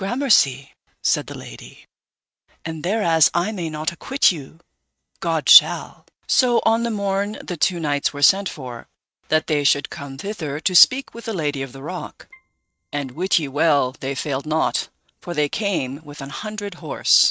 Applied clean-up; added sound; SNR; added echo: neural mask model RNNoise.